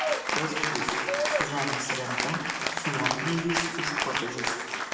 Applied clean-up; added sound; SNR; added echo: none; Applause / Cheering; -4 dB; reverberation time 1.2 s.